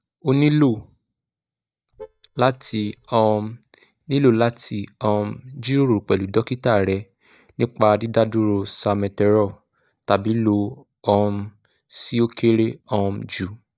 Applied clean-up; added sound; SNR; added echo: neural mask model DeepFilterNet 3.